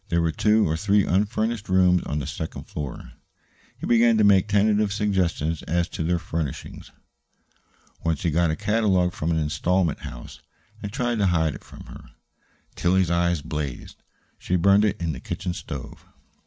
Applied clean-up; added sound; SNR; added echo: none; none; none; none.